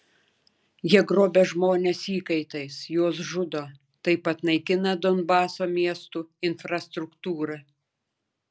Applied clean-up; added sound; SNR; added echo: none; none; none; none.